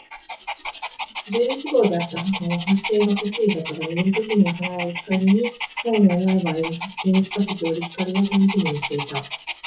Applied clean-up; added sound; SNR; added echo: classical method WPE with log-MMSE.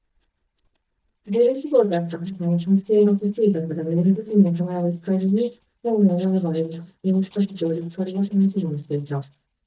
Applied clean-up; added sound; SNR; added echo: neural mask model DeepFilterNet 3.